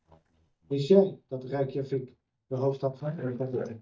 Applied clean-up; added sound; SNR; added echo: neural mask model DeepFilterNet 3.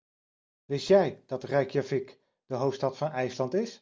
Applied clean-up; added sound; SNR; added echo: none; none; none; none.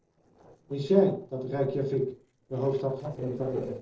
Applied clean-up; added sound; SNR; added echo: neural separator model SepFormer DNS4.